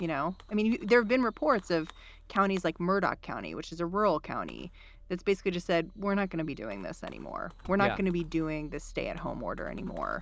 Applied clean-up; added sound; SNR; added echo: none; Fireworks; 18 dB; none.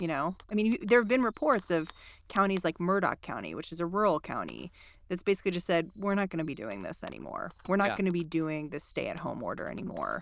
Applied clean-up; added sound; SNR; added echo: neural diffusion model UNIVERSE++.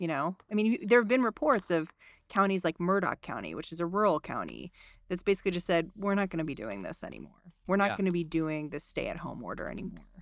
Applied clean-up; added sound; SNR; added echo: neural mask model DeepFilterNet 3.